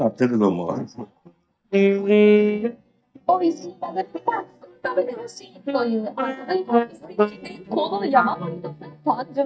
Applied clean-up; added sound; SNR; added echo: neural mask model DeepFilterNet 3.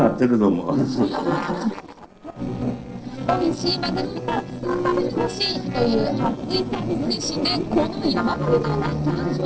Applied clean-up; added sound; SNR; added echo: neural separator model SepFormer DNS4.